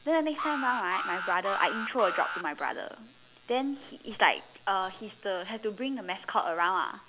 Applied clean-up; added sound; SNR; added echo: none; Alarm; 6 dB; none.